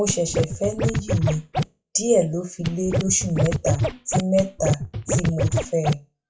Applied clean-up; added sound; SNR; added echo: classical method WPE with log-MMSE.